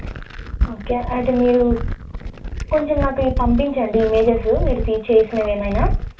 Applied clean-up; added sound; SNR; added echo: none; Glass; 5 dB; reverberation time 0.3 s.